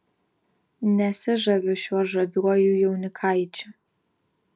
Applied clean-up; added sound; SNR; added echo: none; none; none; none.